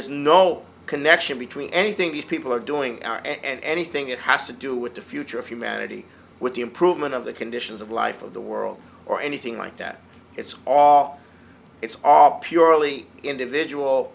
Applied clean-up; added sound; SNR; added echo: none; none; none; none.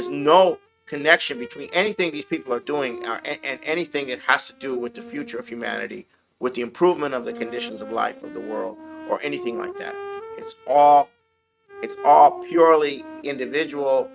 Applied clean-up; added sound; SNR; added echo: neural mask model RNNoise.